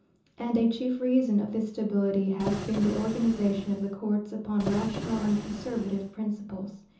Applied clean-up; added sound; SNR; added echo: none; Printer; 9 dB; reverberation time 0.6 s.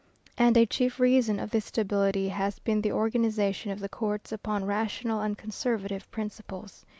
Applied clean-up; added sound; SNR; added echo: none; none; none; none.